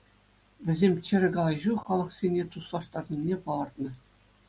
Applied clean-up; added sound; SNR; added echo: none; none; none; none.